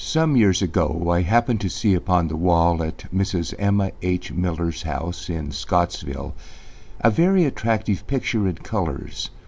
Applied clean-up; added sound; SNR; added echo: none; none; none; none.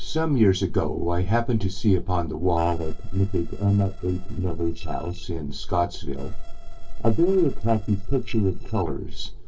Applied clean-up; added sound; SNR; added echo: neural separator model SepFormer DNS4.